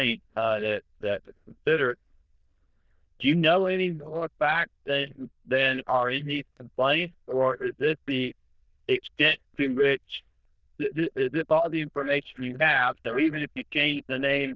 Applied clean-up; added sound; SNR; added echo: neural diffusion model UNIVERSE++.